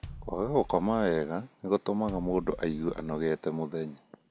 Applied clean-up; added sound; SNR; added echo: none; Bass drum; 17 dB; none.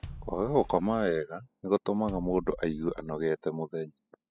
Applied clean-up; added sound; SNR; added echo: classical method spectral subtraction.